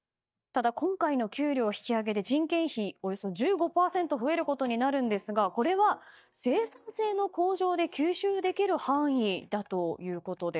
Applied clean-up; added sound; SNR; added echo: neural mask model DeepFilterNet 3.